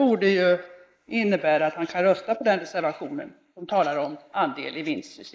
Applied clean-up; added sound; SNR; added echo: neural mask model Resemble Enhance denoiser.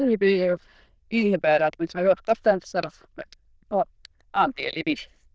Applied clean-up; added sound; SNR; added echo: neural diffusion model UNIVERSE++.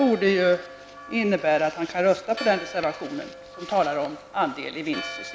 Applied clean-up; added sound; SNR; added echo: none; Church bell; 16 dB; none.